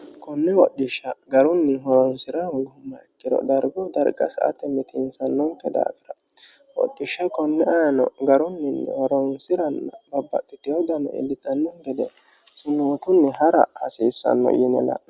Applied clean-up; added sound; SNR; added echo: none; none; none; none.